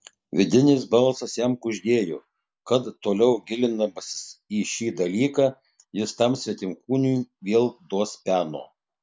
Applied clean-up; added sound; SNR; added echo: none; none; none; none.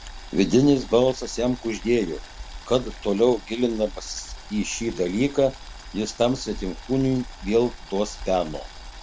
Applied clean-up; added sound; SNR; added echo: none; Boiling; 14 dB; none.